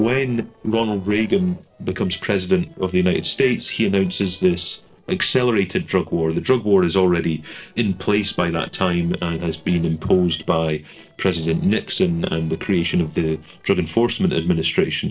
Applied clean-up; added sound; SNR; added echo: neural separator model SepFormer DNS4.